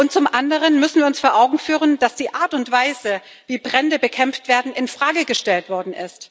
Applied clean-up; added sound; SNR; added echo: none; none; none; none.